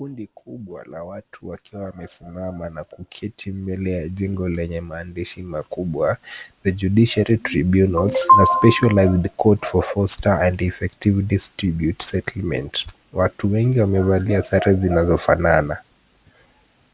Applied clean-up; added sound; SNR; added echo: none; none; none; none.